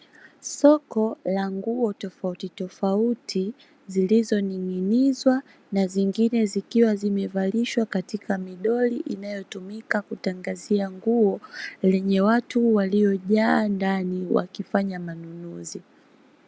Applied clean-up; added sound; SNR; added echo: none; none; none; none.